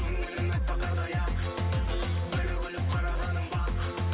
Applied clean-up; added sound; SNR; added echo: none; none; none; none.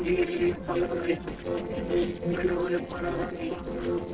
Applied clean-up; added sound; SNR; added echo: neural separator model SepFormer DNS4.